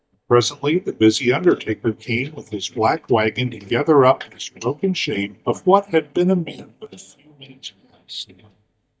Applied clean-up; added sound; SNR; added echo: neural mask model DeepFilterNet 3.